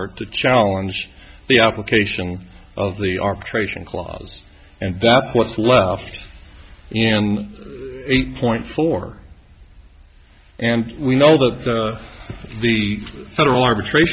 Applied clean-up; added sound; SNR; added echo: none; none; none; none.